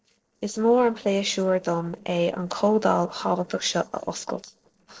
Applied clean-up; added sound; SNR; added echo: neural separator model SepFormer DNS4.